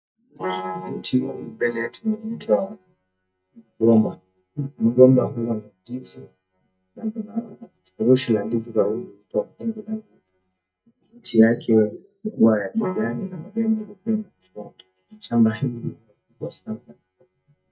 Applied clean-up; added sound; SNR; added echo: neural mask model DeepFilterNet 3.